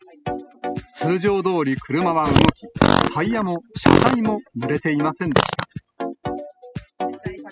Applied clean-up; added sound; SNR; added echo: classical method spectral subtraction.